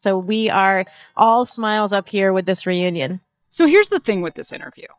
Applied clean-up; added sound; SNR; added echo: neural mask model DeepFilterNet 3.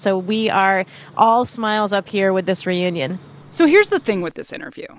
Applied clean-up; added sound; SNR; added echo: none; none; none; none.